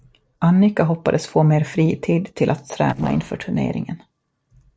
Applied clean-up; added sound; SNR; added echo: neural separator model SepFormer DNS4.